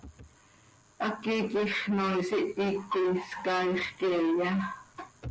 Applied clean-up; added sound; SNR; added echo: none; none; none; none.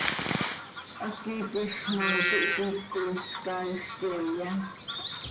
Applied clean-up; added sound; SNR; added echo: none; Bird vocalization, bird call, bird song; -1 dB; reverberation time 0.8 s.